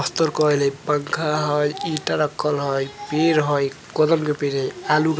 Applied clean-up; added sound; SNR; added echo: none; none; none; none.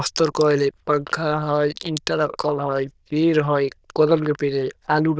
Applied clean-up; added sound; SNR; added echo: neural diffusion model UNIVERSE++.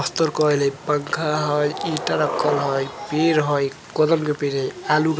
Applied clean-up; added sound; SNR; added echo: none; Skateboard; 12 dB; none.